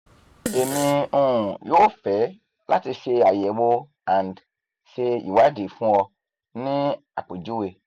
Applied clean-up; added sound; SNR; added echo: none; Fart; 12 dB; none.